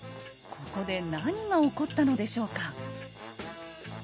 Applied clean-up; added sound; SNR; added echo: none; none; none; none.